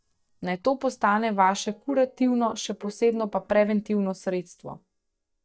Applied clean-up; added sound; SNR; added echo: neural mask model DeepFilterNet 3.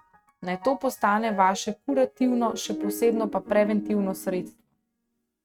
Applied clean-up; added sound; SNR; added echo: neural mask model RNNoise.